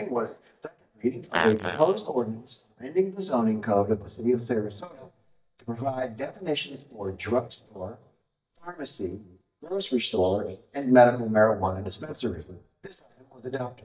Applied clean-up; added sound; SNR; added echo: neural mask model DeepFilterNet 3.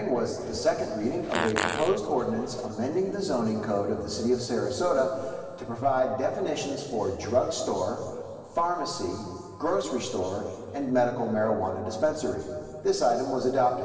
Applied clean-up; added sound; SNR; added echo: none; Fart; 7 dB; reverberation time 2.4 s.